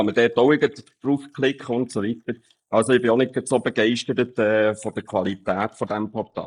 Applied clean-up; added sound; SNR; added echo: neural mask model Resemble Enhance denoiser.